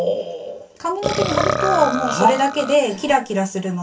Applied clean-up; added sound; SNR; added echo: none; Burping, eructation; 4 dB; reverberation time 0.2 s.